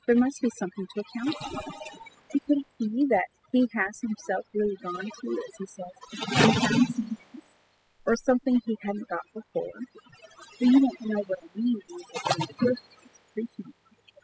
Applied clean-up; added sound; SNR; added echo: classical method spectral subtraction.